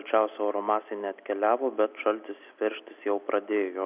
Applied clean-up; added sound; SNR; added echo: none; none; none; none.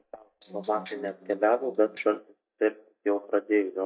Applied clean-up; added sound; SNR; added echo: neural mask model DeepFilterNet 3.